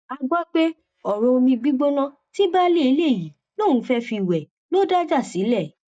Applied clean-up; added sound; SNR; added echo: neural mask model DeepFilterNet 3.